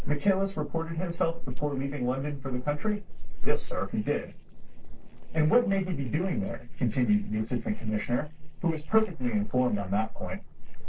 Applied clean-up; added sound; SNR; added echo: neural separator model SepFormer DNS4.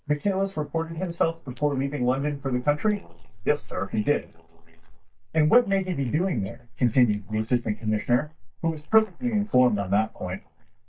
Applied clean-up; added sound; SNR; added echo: neural mask model DeepFilterNet 3.